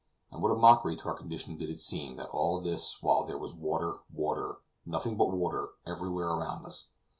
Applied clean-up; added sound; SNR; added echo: none; none; none; none.